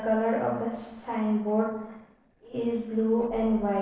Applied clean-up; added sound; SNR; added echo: neural separator model SepFormer DNS4.